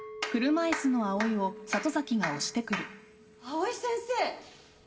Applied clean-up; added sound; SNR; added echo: none; Chink, clink; 17 dB; reverberation time 1.0 s.